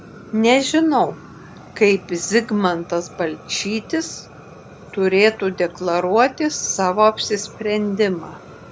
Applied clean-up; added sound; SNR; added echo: none; Fire; 20 dB; none.